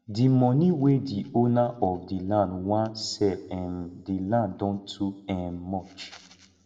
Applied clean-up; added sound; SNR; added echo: none; none; none; reverberation time 1.0 s.